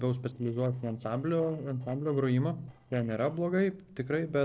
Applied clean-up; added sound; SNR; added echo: neural separator model SepFormer DNS4.